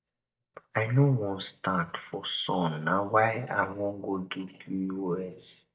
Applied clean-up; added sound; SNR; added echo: neural mask model DeepFilterNet 3.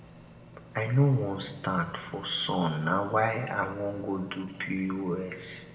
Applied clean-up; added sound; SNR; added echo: none; Microwave oven; 19 dB; reverberation time 1.3 s.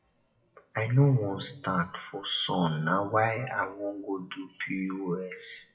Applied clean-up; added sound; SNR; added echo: classical method WPE with log-MMSE.